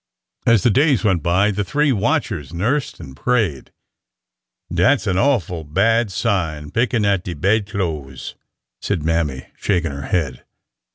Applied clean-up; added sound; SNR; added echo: none; none; none; none.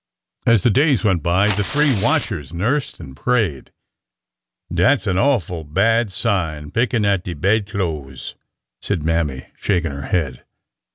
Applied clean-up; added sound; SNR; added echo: none; Tearing; 9 dB; none.